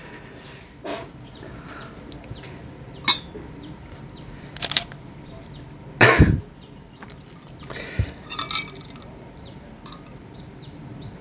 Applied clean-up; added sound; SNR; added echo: none; Camera; 5 dB; none.